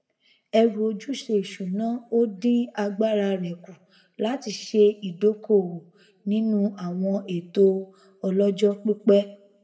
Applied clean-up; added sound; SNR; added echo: none; none; none; reverberation time 0.5 s.